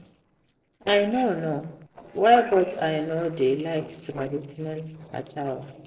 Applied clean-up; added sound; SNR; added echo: neural separator model SepFormer DNS4.